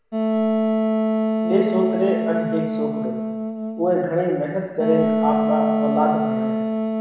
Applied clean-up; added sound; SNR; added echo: none; Wind instrument, woodwind instrument; -2 dB; reverberation time 1.0 s.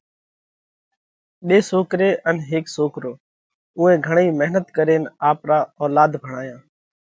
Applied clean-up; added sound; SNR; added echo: none; none; none; none.